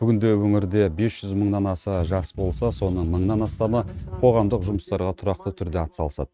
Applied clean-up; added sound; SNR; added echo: neural mask model RNNoise.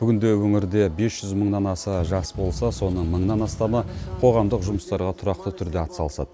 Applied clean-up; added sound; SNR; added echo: none; Boat, Water vehicle; 9 dB; none.